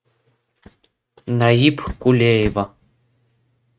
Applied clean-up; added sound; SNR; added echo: neural mask model RNNoise.